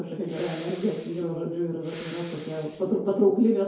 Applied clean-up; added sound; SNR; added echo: none; Respiratory sounds; 14 dB; reverberation time 2.3 s.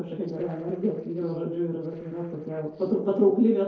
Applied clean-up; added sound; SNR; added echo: neural separator model SepFormer DNS4.